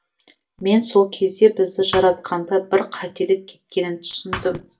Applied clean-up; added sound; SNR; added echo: none; Thump, thud; 10 dB; reverberation time 0.2 s.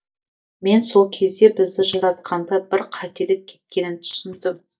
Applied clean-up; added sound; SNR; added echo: neural mask model DeepFilterNet 3.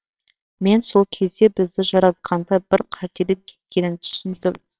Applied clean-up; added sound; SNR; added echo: neural separator model SepFormer WHAMR!.